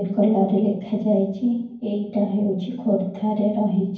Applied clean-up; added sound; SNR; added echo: none; none; none; reverberation time 0.9 s.